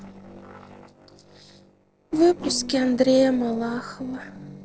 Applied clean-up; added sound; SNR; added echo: neural separator model SepFormer DNS4.